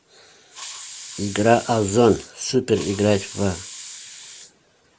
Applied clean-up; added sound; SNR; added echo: none; Hiss; 15 dB; none.